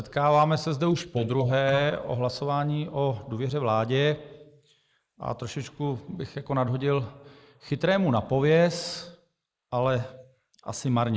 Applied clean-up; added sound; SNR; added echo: neural mask model Resemble Enhance denoiser.